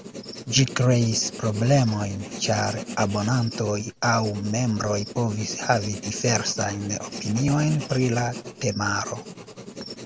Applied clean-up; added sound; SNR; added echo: none; Writing; 13 dB; none.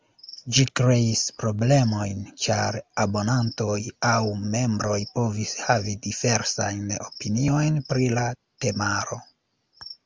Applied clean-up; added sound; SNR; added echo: none; none; none; none.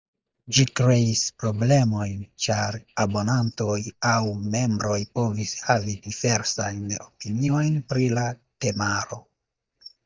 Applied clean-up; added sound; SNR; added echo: neural mask model DeepFilterNet 3.